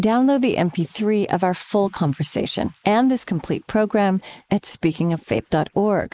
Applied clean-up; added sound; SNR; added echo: neural mask model Resemble Enhance denoiser.